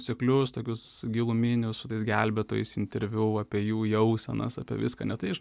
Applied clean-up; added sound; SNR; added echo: none; none; none; none.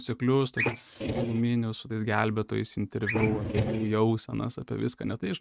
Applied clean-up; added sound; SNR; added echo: neural mask model RNNoise.